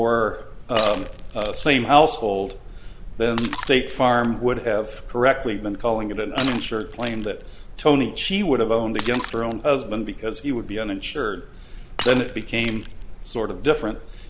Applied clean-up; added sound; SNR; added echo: none; Shatter; 14 dB; none.